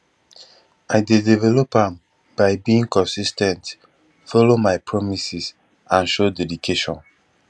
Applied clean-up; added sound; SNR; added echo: none; none; none; none.